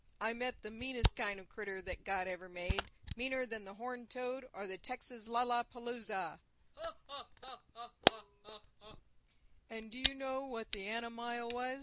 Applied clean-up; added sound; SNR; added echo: none; Camera; 0 dB; none.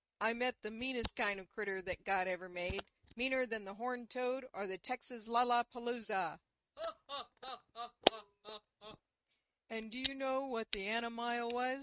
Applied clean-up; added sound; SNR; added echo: neural mask model RNNoise.